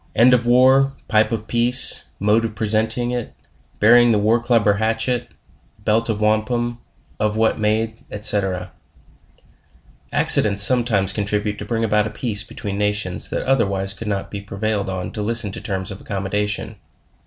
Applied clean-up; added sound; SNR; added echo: none; none; none; none.